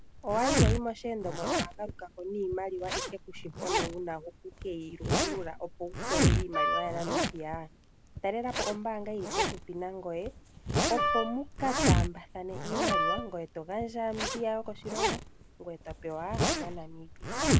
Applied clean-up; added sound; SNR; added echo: none; Zipper (clothing) + Wind instrument, woodwind instrument; -4 dB; none.